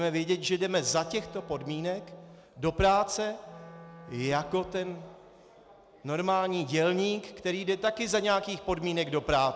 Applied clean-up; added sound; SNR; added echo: none; Whoosh, swoosh, swish + Wind instrument, woodwind instrument; 20 dB; none.